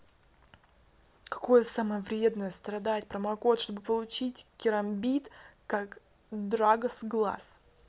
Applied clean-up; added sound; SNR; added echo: none; none; none; none.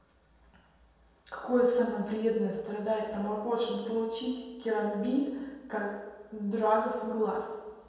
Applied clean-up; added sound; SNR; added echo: none; none; none; reverberation time 1.2 s.